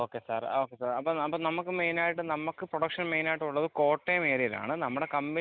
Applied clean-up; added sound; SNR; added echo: none; none; none; none.